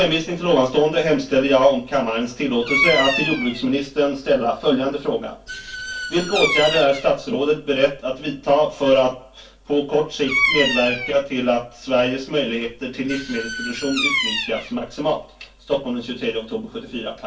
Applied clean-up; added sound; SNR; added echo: none; Bird vocalization, bird call, bird song; 8 dB; reverberation time 0.2 s.